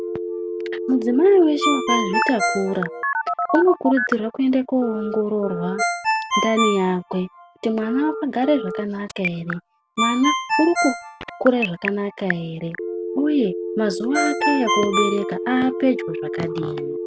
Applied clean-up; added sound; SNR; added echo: none; Telephone + Ringtone; 3 dB; none.